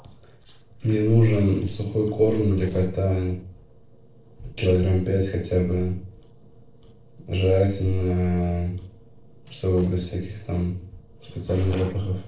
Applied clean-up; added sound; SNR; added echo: neural separator model SepFormer DNS4.